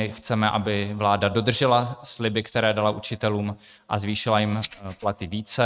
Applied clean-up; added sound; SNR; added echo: neural mask model RNNoise.